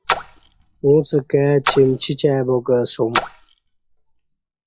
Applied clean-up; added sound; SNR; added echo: classical method log-MMSE.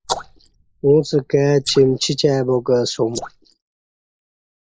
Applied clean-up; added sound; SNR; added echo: neural mask model Resemble Enhance denoiser.